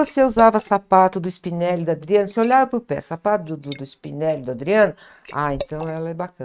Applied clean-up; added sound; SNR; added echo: neural mask model RNNoise.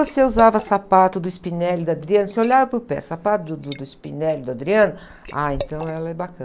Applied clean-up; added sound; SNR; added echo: none; Liquid; 18 dB; none.